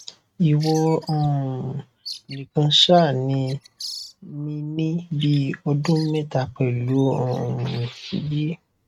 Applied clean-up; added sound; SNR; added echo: neural mask model RNNoise.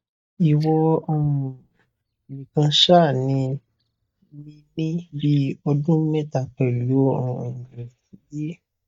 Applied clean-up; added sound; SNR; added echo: neural mask model DeepFilterNet 3.